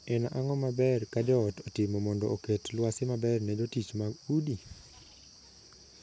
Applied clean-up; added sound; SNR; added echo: none; none; none; none.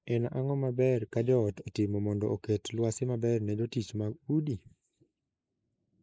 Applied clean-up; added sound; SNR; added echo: neural mask model Resemble Enhance denoiser.